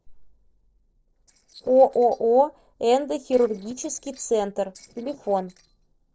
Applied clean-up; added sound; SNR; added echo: neural separator model SepFormer DNS4.